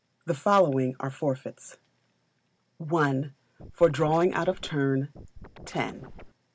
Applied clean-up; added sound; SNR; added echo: none; Scratching (performance technique); 17 dB; none.